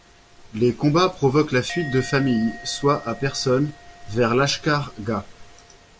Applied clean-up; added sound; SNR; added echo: none; Musical instrument; 20 dB; none.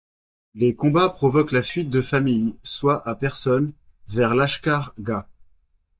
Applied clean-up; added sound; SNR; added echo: neural mask model DeepFilterNet 3.